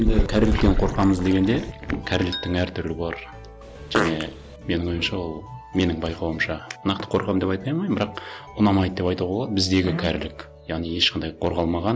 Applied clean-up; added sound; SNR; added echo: none; Fart; 5 dB; none.